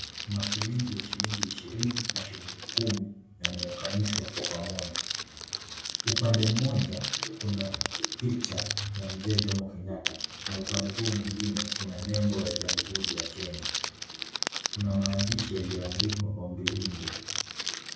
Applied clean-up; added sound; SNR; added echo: none; Crackle; 2 dB; reverberation time 0.6 s.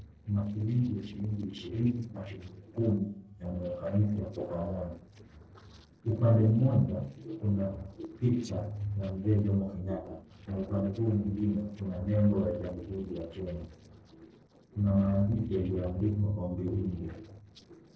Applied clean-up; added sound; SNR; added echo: neural separator model SepFormer DNS4.